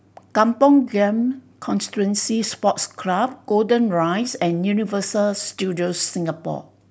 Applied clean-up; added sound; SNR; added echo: none; none; none; none.